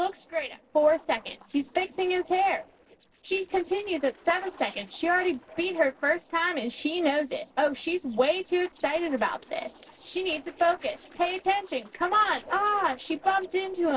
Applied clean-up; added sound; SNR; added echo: neural separator model SepFormer DNS4.